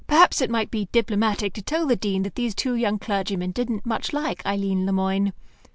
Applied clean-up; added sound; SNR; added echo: none; none; none; none.